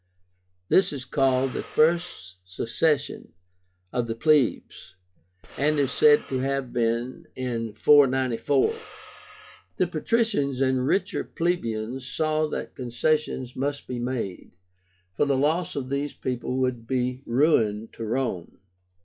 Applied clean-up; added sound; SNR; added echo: classical method log-MMSE.